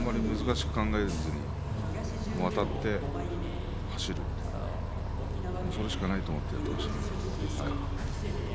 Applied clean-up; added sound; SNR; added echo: none; Bus; -1 dB; none.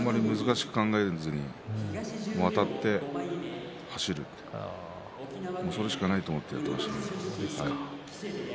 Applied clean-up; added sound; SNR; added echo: none; none; none; none.